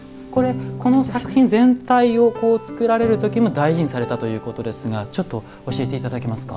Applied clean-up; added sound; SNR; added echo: none; none; none; none.